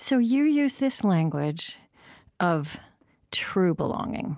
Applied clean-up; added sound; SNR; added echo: none; none; none; none.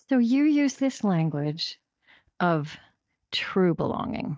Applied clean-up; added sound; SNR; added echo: neural mask model DeepFilterNet 3.